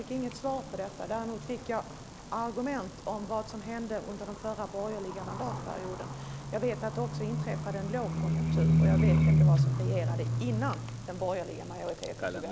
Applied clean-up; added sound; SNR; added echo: none; Livestock, farm animals, working animals; -5 dB; none.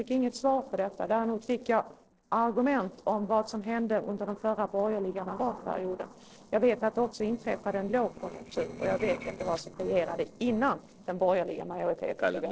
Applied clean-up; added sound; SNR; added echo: neural separator model SepFormer DNS4.